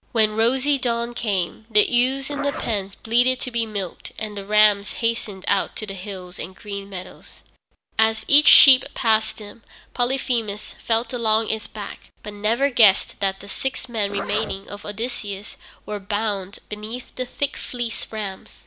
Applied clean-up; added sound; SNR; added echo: none; Zipper (clothing); 11 dB; none.